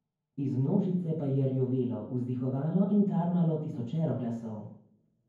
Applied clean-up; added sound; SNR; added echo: none; none; none; reverberation time 0.9 s.